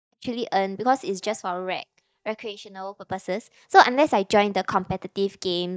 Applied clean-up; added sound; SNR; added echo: neural mask model DeepFilterNet 3.